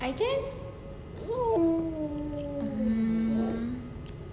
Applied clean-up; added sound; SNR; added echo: none; Dog; 0 dB; none.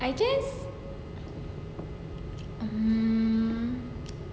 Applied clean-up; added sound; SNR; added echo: none; none; none; none.